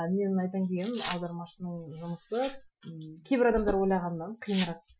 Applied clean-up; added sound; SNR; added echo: classical method Wiener filter.